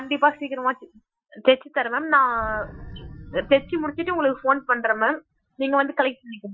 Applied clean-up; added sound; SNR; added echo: classical method Wiener filter.